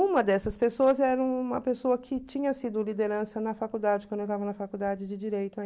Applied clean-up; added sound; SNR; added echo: none; none; none; none.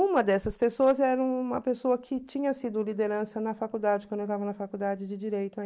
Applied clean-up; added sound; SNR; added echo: neural mask model Resemble Enhance denoiser.